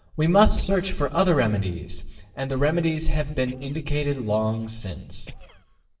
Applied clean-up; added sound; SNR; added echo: neural separator model SepFormer DNS4.